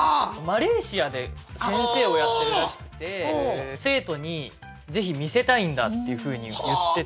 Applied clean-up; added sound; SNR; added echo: none; none; none; none.